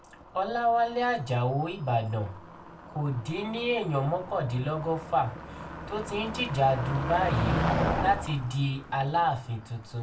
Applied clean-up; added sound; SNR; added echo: none; Motor vehicle (road); 6 dB; reverberation time 0.2 s.